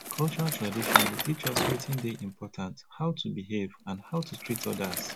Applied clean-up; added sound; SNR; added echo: none; Bicycle; 0 dB; none.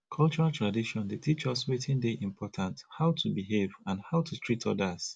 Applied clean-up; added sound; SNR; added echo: none; none; none; none.